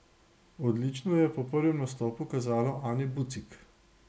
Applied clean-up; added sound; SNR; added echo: none; none; none; none.